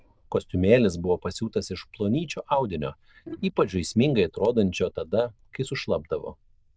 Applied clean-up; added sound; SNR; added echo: neural diffusion model UNIVERSE++.